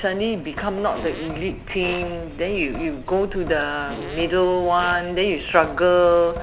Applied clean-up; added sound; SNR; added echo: none; Drip / Sink (filling or washing) + Fart; 13 dB; none.